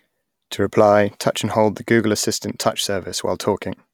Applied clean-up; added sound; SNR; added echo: none; none; none; none.